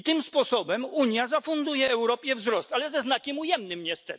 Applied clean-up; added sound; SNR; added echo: none; none; none; none.